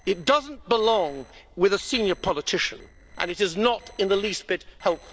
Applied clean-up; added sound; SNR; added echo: neural separator model SepFormer DNS4.